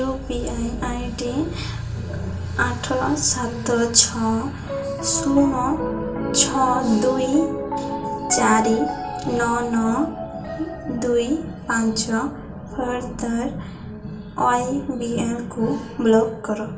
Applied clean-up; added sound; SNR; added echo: none; Piano; 10 dB; reverberation time 0.3 s.